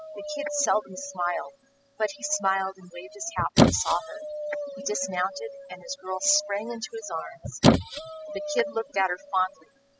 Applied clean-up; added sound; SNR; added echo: classical method spectral subtraction.